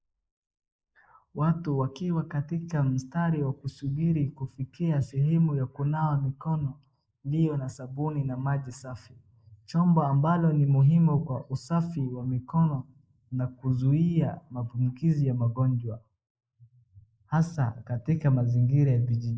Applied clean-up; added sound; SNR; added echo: neural mask model Resemble Enhance denoiser.